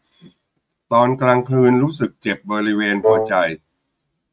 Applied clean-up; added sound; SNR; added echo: neural mask model RNNoise.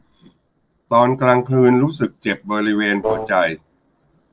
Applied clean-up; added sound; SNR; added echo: neural separator model SepFormer DNS4.